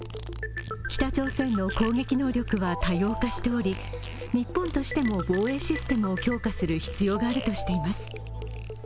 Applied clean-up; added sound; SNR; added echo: none; Cricket + Fart; 19 dB; none.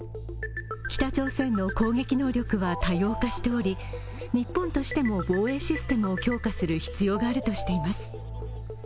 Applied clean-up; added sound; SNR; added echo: none; none; none; none.